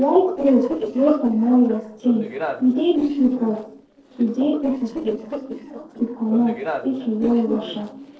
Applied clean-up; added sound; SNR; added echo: neural separator model SepFormer DNS4.